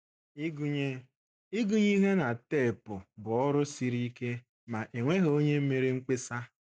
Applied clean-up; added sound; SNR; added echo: none; none; none; none.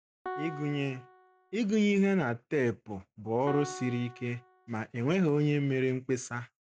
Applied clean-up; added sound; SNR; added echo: none; Piano; 16 dB; none.